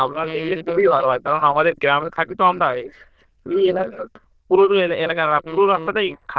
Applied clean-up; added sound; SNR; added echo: neural diffusion model UNIVERSE++.